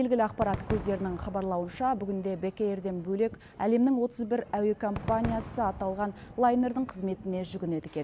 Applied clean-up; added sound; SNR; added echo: none; Crowd / Cheering / Fireworks; 13 dB; none.